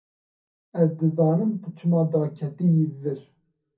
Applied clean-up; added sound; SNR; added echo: none; none; none; reverberation time 0.3 s.